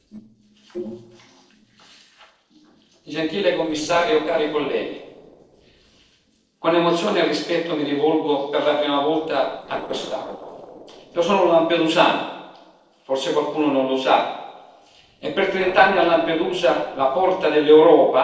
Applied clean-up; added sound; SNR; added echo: neural separator model SepFormer DNS4.